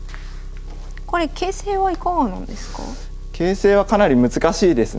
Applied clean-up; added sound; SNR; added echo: none; Engine; 10 dB; none.